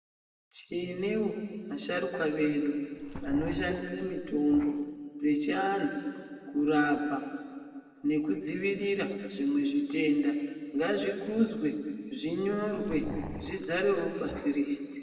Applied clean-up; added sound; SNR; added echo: none; Growling; 12 dB; reverberation time 2.1 s.